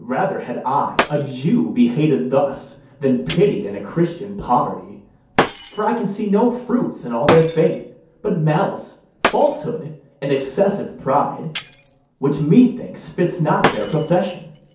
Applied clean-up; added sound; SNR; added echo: none; Shatter; 9 dB; reverberation time 0.6 s.